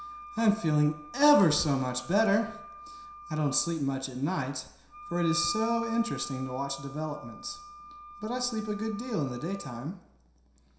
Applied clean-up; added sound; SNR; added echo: none; Wind instrument, woodwind instrument; 14 dB; reverberation time 0.7 s.